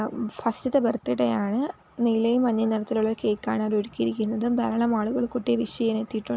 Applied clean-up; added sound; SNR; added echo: none; none; none; none.